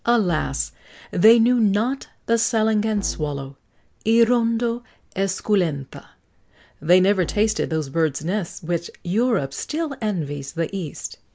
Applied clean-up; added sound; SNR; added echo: none; Musical instrument; 20 dB; none.